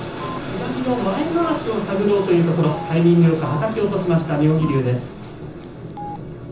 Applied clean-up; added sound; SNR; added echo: none; Telephone; 19 dB; reverberation time 0.6 s.